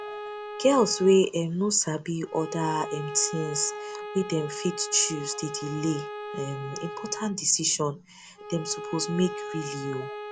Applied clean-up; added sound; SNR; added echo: none; Bowed string instrument; 10 dB; none.